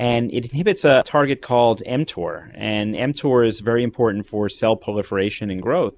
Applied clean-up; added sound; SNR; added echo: none; none; none; none.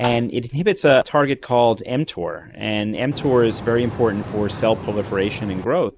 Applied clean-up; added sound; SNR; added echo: none; Boat, Water vehicle + Tap; 11 dB; none.